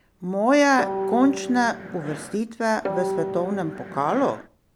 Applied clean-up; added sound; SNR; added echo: none; Guitar; 7 dB; none.